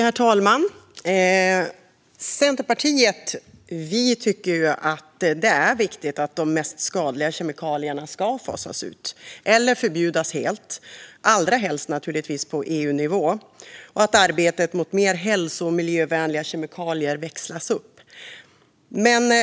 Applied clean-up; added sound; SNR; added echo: none; none; none; none.